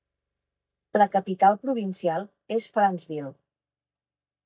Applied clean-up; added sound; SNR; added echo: neural mask model DeepFilterNet 3.